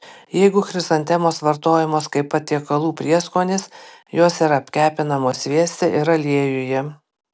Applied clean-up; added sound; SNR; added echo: none; none; none; none.